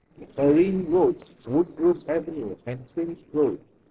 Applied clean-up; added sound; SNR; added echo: neural separator model SepFormer DNS4.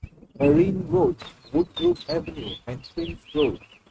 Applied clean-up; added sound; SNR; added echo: neural mask model RNNoise.